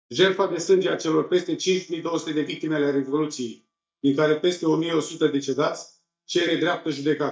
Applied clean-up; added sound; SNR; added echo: neural mask model DeepFilterNet 3.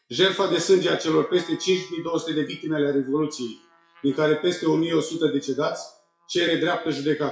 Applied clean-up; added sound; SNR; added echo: classical method WPE with log-MMSE.